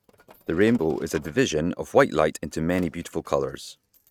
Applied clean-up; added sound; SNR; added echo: neural mask model RNNoise.